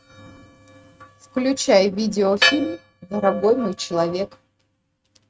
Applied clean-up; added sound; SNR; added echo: neural mask model RNNoise.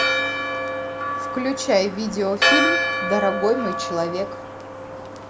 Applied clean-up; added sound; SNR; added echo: none; Church bell; -1 dB; none.